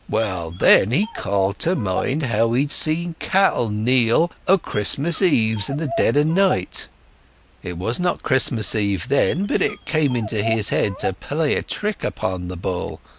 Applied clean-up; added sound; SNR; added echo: none; Dog; 15 dB; none.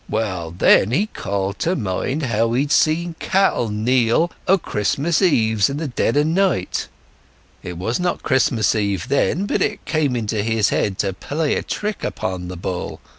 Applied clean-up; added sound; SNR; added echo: none; none; none; none.